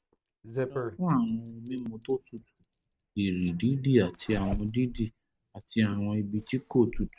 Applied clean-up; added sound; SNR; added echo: neural mask model RNNoise.